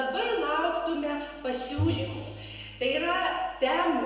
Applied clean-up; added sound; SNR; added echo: none; Bowed string instrument; 8 dB; reverberation time 0.2 s.